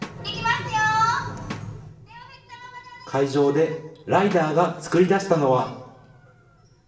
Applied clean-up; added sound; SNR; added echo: none; Drum; 20 dB; reverberation time 0.8 s.